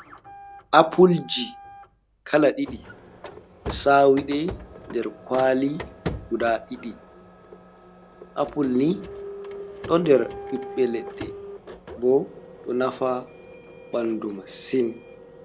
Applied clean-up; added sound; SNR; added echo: none; Printer; 15 dB; none.